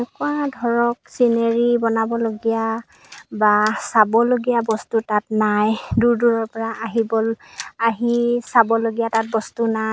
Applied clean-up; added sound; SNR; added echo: none; none; none; none.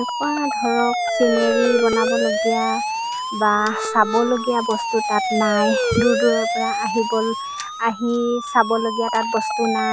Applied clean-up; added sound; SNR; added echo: none; Siren; 2 dB; none.